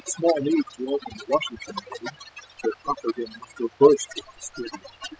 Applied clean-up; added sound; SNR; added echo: classical method spectral subtraction.